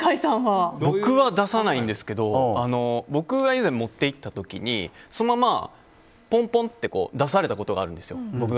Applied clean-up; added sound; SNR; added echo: none; none; none; none.